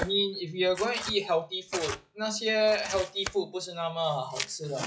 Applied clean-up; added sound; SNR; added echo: classical method log-MMSE.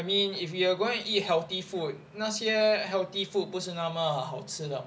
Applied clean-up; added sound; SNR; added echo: none; none; none; none.